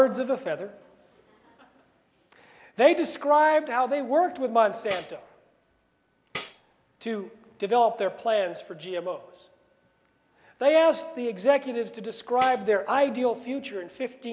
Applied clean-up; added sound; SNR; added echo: none; Tambourine; 3 dB; none.